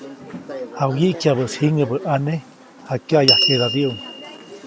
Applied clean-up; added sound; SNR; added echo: none; Door / Bell; 4 dB; none.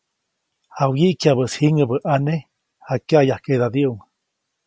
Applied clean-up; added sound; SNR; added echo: none; none; none; none.